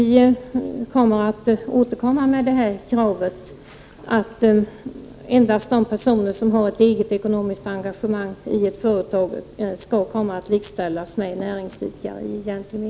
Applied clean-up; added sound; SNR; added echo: none; none; none; none.